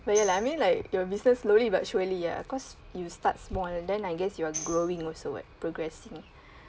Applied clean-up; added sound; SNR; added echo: none; Tambourine; 14 dB; none.